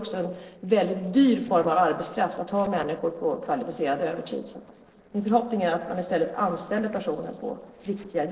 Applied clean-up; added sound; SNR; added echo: neural separator model SepFormer DNS4.